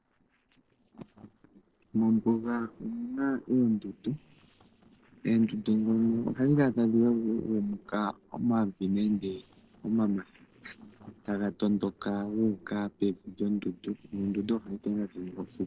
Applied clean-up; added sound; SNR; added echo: neural separator model SepFormer DNS4.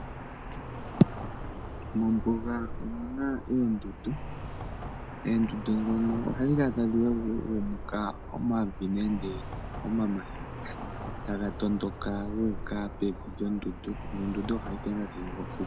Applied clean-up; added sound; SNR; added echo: none; Traffic noise, roadway noise; 7 dB; none.